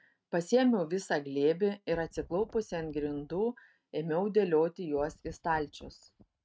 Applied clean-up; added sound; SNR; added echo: neural mask model RNNoise.